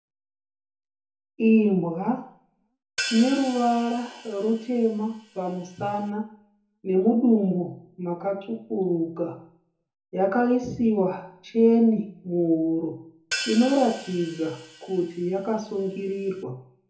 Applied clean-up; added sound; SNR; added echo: none; Crash cymbal / Hi-hat; 12 dB; reverberation time 0.6 s.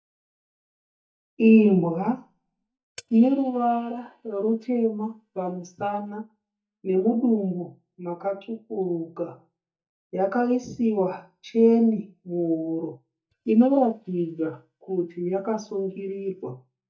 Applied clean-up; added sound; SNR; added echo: neural mask model DeepFilterNet 3.